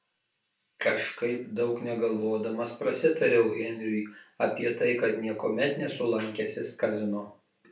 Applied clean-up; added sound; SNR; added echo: none; none; none; reverberation time 0.3 s.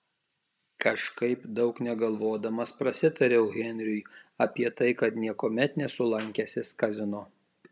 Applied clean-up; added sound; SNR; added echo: none; none; none; none.